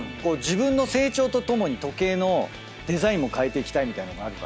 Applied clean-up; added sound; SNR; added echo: none; none; none; none.